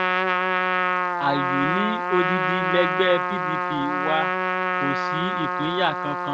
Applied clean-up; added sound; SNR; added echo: none; Trumpet; -3 dB; none.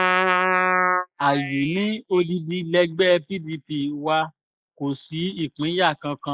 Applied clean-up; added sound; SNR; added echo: neural mask model Resemble Enhance denoiser.